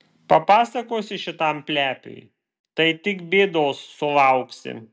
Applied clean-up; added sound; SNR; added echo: none; none; none; none.